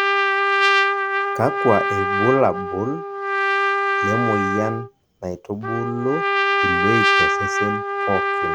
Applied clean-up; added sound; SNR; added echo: none; Trumpet; -4 dB; none.